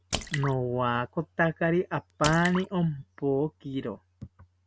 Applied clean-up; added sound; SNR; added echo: none; Drip / Splash, splatter; 12 dB; none.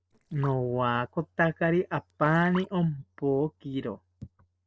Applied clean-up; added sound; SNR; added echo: neural separator model SepFormer DNS4.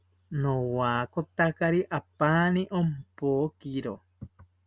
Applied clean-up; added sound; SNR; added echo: none; none; none; none.